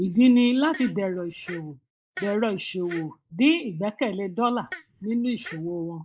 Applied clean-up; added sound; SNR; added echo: neural mask model Resemble Enhance denoiser.